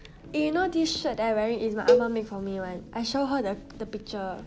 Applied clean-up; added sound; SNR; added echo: none; Cowbell; -1 dB; none.